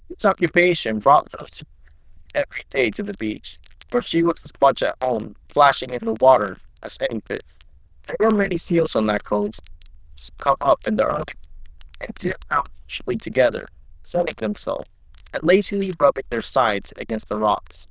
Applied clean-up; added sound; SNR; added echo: neural diffusion model UNIVERSE++.